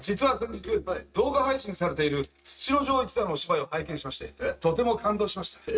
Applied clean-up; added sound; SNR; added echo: neural mask model RNNoise.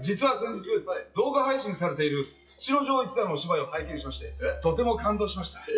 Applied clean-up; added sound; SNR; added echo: classical method log-MMSE.